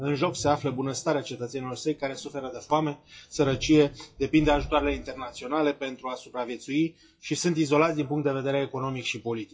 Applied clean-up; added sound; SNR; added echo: classical method WPE with log-MMSE.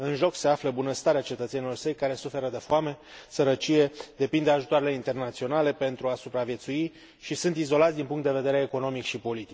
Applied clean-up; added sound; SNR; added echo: none; none; none; none.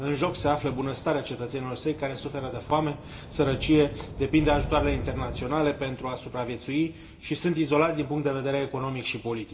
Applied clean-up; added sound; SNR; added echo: none; Thunder / Rain; 11 dB; reverberation time 0.5 s.